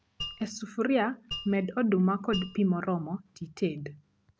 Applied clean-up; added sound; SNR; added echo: none; Mallet percussion; 14 dB; none.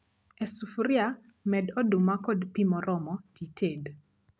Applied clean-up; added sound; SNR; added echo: none; none; none; none.